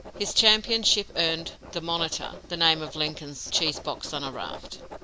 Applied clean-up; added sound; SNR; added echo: none; Writing; 14 dB; none.